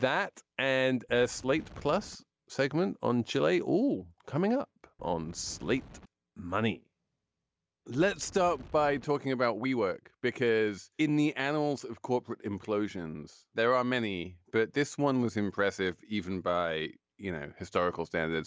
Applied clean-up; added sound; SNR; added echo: none; Wind; 19 dB; none.